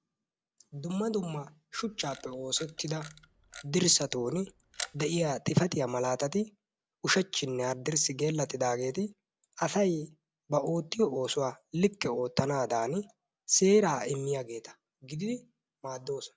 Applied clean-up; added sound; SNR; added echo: none; Camera; 17 dB; none.